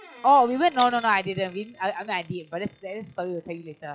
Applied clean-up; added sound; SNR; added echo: classical method log-MMSE.